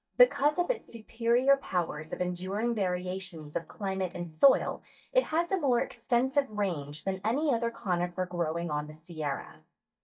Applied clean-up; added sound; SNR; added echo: neural mask model DeepFilterNet 3.